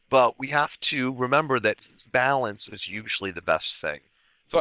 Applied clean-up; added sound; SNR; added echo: neural separator model SepFormer WHAM!.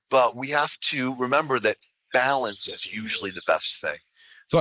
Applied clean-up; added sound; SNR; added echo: neural mask model Resemble Enhance denoiser.